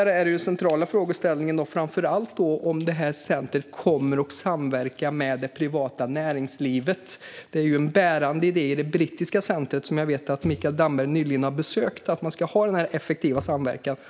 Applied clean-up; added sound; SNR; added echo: none; none; none; none.